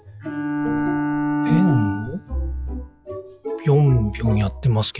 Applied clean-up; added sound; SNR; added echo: classical method log-MMSE.